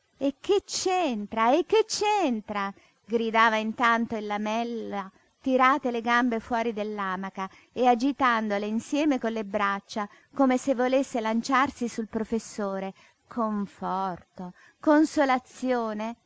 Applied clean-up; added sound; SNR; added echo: none; none; none; none.